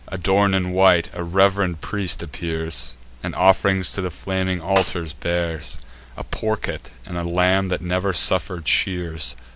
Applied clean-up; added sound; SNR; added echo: none; Snare drum; 8 dB; none.